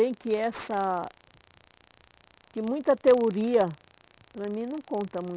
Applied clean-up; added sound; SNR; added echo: none; none; none; none.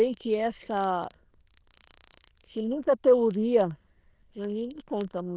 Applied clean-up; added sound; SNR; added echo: neural diffusion model UNIVERSE++.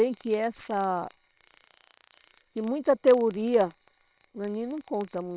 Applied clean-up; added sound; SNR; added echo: neural separator model SepFormer WHAM!.